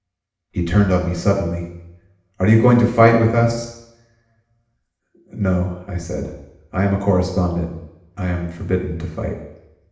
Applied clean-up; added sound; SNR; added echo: none; none; none; reverberation time 0.8 s.